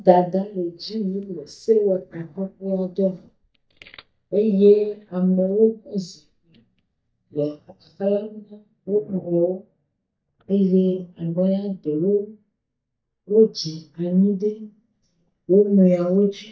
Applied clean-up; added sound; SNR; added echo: neural mask model DeepFilterNet 3.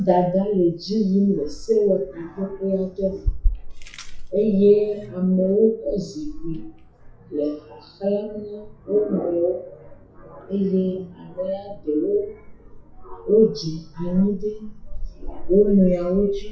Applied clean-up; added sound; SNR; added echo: classical method WPE with log-MMSE.